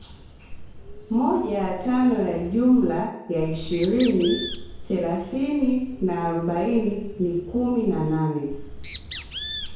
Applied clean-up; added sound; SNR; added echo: none; Bird; 11 dB; reverberation time 0.9 s.